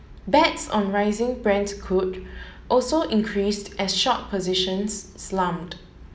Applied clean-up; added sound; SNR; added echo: none; none; none; none.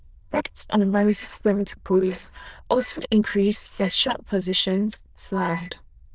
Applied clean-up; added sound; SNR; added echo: neural diffusion model UNIVERSE++.